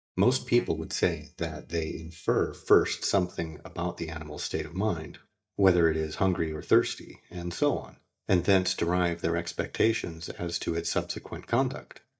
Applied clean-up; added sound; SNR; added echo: neural mask model DeepFilterNet 3.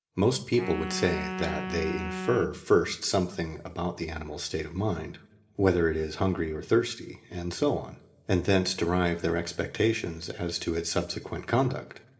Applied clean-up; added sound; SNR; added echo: none; Wind instrument, woodwind instrument; 8 dB; reverberation time 0.6 s.